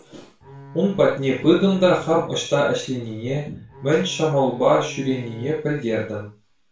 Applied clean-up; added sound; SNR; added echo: none; Bowed string instrument; 19 dB; reverberation time 0.3 s.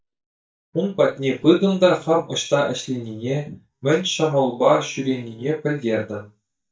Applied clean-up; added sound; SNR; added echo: neural mask model DeepFilterNet 3.